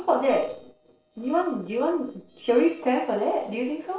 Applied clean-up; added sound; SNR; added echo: neural separator model SepFormer DNS4.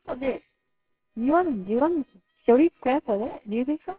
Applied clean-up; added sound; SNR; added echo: neural separator model SepFormer WHAMR!.